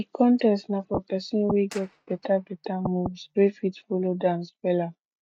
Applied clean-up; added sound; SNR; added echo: neural mask model RNNoise.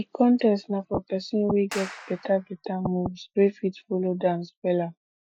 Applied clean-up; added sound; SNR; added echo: classical method Wiener filter.